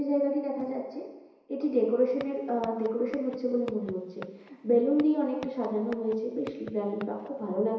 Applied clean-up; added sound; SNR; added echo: none; Walk, footsteps; 19 dB; reverberation time 1.0 s.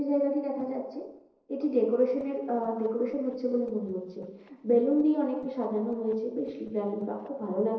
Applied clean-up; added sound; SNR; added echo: neural separator model SepFormer DNS4.